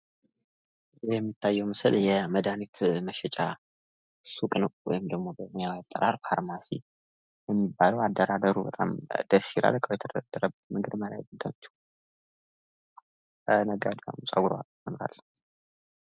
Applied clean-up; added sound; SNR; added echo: none; none; none; none.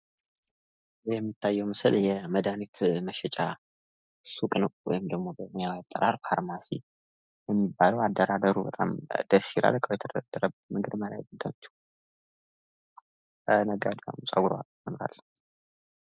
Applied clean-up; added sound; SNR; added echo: neural mask model DeepFilterNet 3.